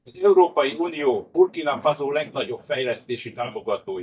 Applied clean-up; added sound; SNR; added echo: neural mask model DeepFilterNet 3.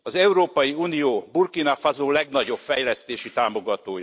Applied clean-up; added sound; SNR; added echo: none; none; none; none.